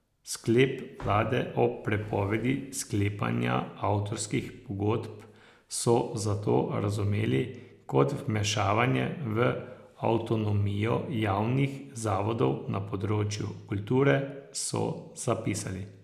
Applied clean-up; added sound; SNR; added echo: none; none; none; none.